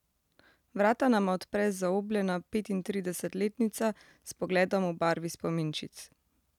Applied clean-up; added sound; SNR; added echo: none; none; none; none.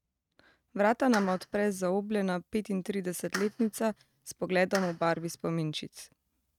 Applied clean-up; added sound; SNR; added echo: neural mask model RNNoise.